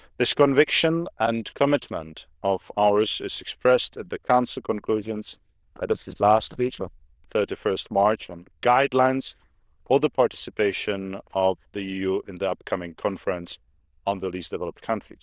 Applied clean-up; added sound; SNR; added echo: neural diffusion model UNIVERSE++.